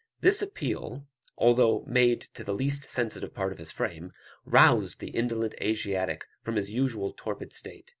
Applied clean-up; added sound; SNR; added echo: none; none; none; none.